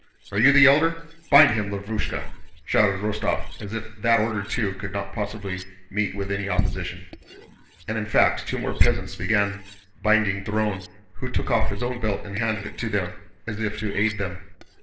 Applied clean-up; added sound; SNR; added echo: neural separator model SepFormer DNS4.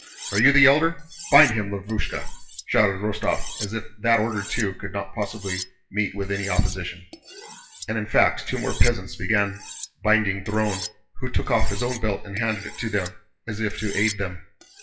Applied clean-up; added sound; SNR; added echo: classical method WPE with log-MMSE.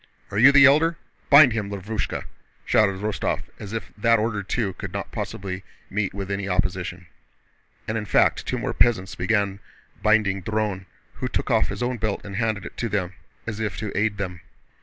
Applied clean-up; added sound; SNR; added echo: none; none; none; none.